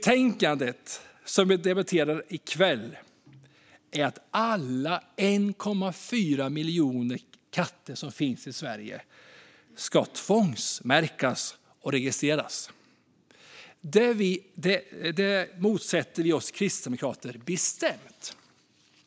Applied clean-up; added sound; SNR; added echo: none; none; none; none.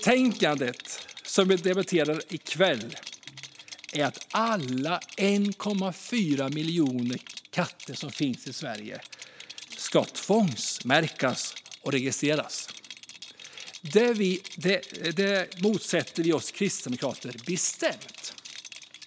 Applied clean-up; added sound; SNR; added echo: none; Rattle; 16 dB; none.